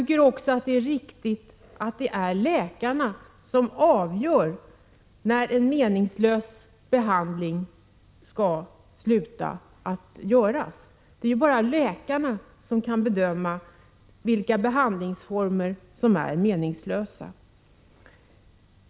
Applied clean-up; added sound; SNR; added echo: none; none; none; none.